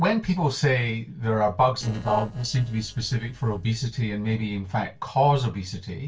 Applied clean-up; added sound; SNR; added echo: neural separator model SepFormer DNS4.